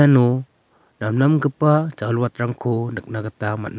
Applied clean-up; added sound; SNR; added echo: none; none; none; none.